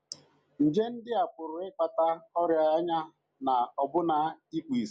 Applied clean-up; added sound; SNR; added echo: none; none; none; none.